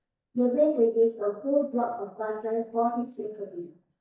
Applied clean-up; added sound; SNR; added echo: neural mask model DeepFilterNet 3.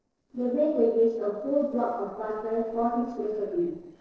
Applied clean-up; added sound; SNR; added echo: neural separator model SepFormer DNS4.